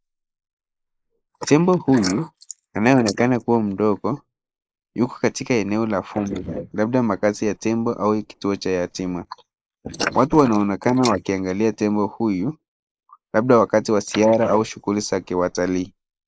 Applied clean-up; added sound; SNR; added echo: neural mask model Resemble Enhance denoiser.